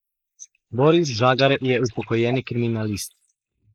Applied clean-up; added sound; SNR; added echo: neural mask model Resemble Enhance denoiser.